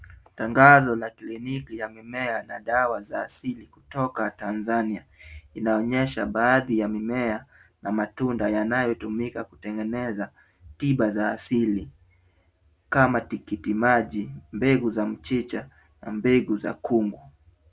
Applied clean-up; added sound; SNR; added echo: none; none; none; none.